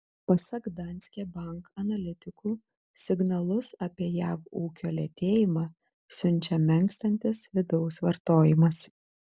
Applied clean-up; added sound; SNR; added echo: none; none; none; none.